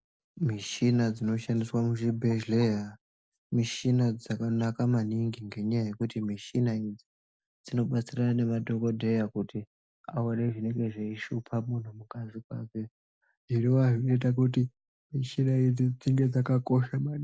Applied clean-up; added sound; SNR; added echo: none; none; none; none.